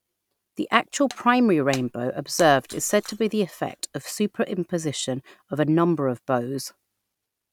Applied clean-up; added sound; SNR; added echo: none; Shatter; 20 dB; none.